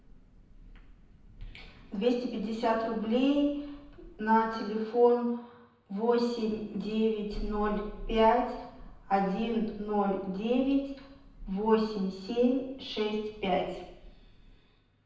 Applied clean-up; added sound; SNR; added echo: none; Thunder; 17 dB; reverberation time 0.9 s.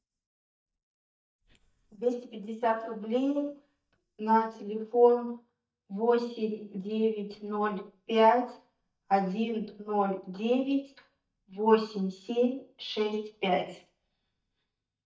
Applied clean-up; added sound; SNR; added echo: neural mask model DeepFilterNet 3.